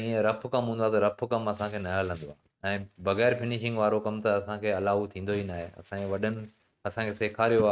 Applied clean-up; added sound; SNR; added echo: neural mask model RNNoise.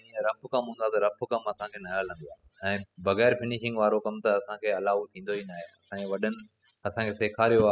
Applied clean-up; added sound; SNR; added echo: classical method spectral subtraction.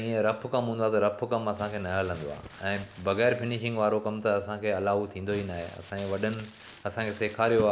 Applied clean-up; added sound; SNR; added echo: none; Crumpling, crinkling; 18 dB; none.